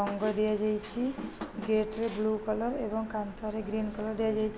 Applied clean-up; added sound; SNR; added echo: none; Squeak; 12 dB; none.